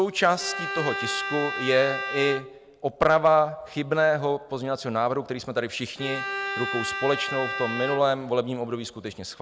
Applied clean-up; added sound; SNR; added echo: none; Bowed string instrument; 7 dB; none.